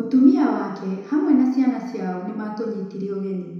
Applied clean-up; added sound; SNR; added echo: none; none; none; reverberation time 1.0 s.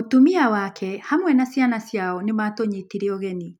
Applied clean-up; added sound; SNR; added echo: none; none; none; none.